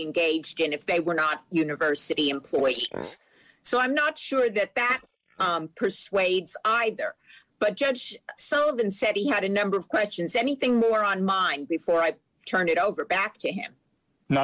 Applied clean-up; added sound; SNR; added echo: neural mask model Resemble Enhance denoiser.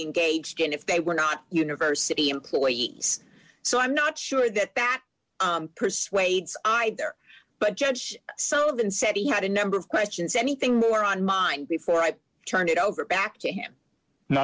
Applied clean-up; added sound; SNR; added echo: none; none; none; none.